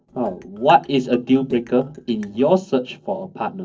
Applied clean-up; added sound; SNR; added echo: neural separator model SepFormer DNS4.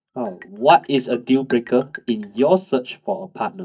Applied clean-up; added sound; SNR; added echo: neural mask model DeepFilterNet 3.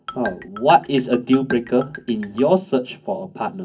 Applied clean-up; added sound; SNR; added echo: none; Marimba, xylophone; 16 dB; reverberation time 0.3 s.